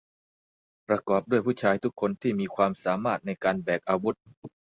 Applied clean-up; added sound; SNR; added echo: none; none; none; none.